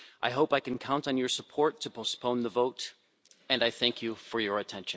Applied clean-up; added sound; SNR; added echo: none; none; none; none.